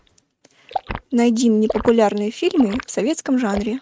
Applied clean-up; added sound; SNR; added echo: neural mask model RNNoise.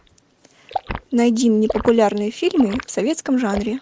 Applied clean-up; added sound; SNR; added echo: none; Liquid; 13 dB; none.